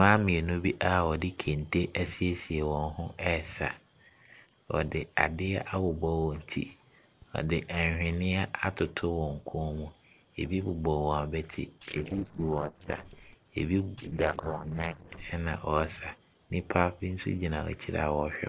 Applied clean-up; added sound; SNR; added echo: neural separator model SepFormer DNS4.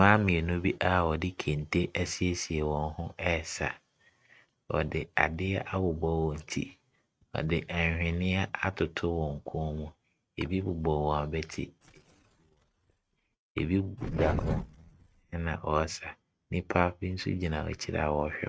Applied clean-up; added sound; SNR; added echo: neural mask model RNNoise.